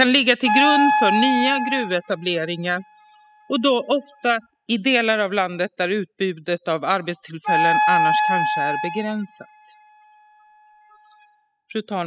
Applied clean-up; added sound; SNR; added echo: classical method spectral subtraction.